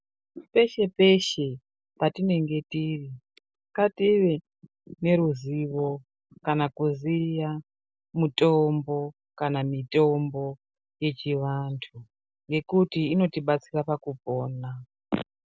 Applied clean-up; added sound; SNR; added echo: none; none; none; none.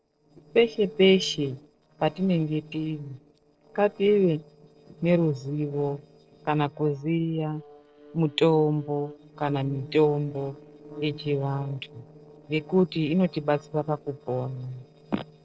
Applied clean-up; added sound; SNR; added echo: neural separator model SepFormer DNS4.